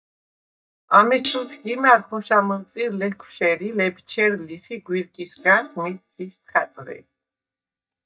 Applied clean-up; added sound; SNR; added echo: neural mask model DeepFilterNet 3.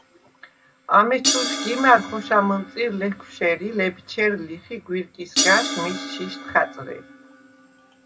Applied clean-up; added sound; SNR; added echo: none; Crash cymbal; 7 dB; reverberation time 0.2 s.